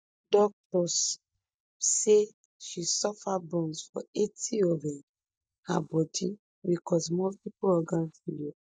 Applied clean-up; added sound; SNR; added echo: neural mask model DeepFilterNet 3.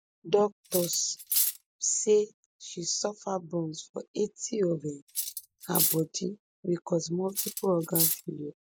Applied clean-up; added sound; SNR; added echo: neural mask model Resemble Enhance denoiser.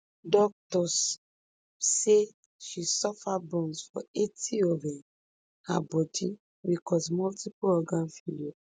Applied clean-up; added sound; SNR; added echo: none; none; none; none.